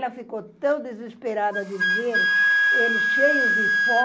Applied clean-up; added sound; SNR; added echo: none; Wind instrument, woodwind instrument; -5 dB; none.